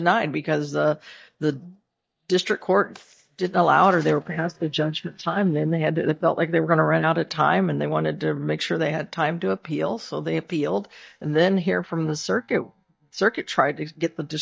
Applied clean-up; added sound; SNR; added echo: neural mask model DeepFilterNet 3.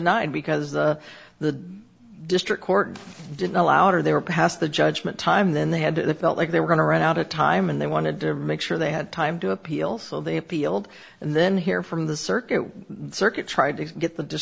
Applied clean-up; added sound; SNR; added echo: none; none; none; none.